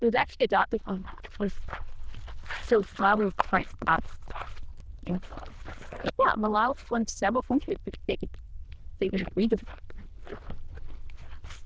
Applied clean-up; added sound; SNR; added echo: neural diffusion model UNIVERSE++.